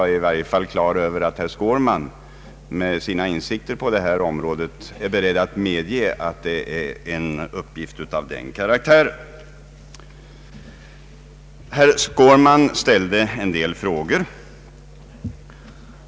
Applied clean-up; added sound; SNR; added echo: none; none; none; none.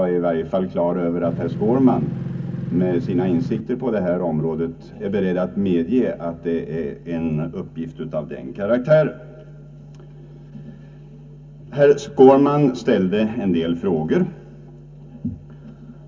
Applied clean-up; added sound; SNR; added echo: none; Engine; 6 dB; reverberation time 0.3 s.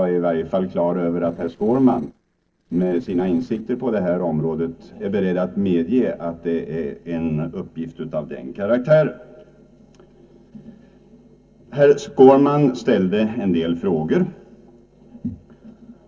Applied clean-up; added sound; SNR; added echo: neural separator model SepFormer DNS4.